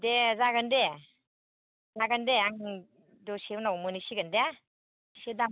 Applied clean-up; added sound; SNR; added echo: none; none; none; none.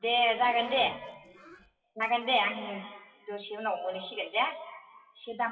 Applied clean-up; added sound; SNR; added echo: classical method WPE with log-MMSE.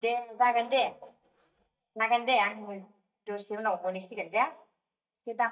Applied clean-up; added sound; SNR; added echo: neural mask model DeepFilterNet 3.